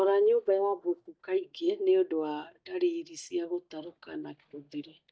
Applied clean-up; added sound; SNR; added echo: neural mask model DeepFilterNet 3.